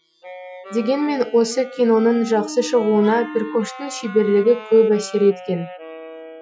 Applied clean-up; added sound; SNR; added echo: classical method Wiener filter.